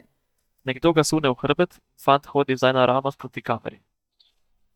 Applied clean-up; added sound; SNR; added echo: neural mask model DeepFilterNet 3.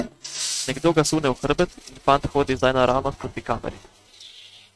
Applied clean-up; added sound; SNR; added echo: neural mask model RNNoise.